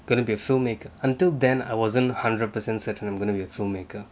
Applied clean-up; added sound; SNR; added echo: none; none; none; none.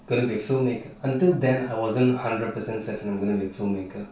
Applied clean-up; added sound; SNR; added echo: none; none; none; reverberation time 0.4 s.